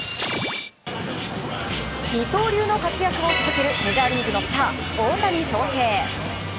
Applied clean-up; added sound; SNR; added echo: none; none; none; none.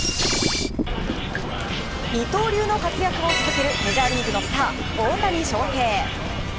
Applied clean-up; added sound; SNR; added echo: none; Drip / Water tap, faucet; 7 dB; none.